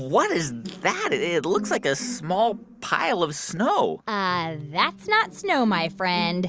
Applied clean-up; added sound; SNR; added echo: none; none; none; none.